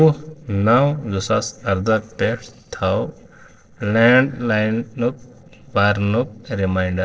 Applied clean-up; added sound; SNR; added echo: neural separator model SepFormer DNS4.